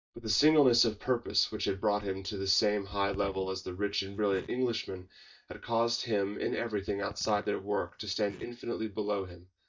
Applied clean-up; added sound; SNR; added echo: neural mask model DeepFilterNet 3.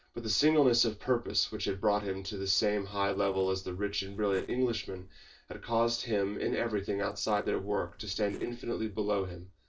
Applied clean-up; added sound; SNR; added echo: neural separator model SepFormer DNS4.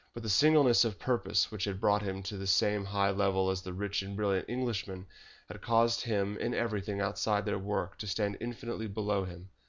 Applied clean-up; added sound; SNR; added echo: none; none; none; none.